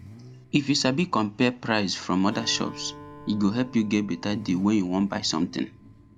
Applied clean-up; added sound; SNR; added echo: none; Acoustic guitar + Idling / Accelerating, revving, vroom / Car; 19 dB; none.